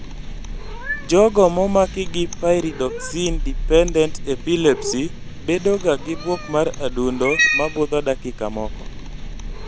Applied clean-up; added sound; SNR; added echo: none; Cat; 5 dB; none.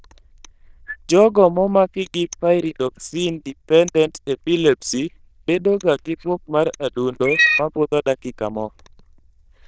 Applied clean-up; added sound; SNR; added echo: neural diffusion model UNIVERSE++.